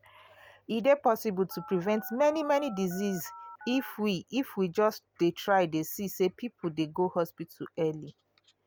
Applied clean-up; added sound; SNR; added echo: none; Telephone; 16 dB; none.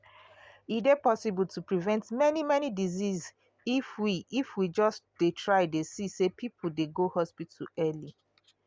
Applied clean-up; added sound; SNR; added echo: none; none; none; none.